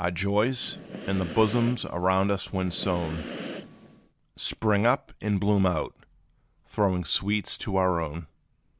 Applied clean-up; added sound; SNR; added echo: none; Breathing; 11 dB; none.